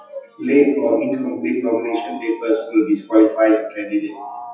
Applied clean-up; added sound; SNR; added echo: classical method WPE with log-MMSE.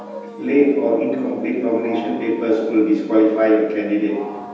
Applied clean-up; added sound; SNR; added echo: none; Wild animals; 18 dB; reverberation time 1.1 s.